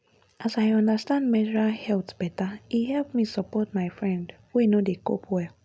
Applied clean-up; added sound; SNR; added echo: none; none; none; none.